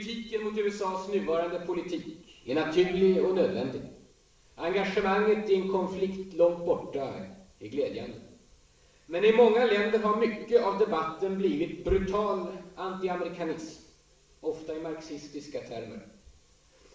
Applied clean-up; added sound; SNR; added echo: none; Brass instrument; 19 dB; reverberation time 0.7 s.